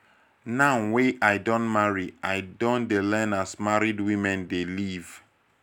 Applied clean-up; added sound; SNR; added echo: none; none; none; none.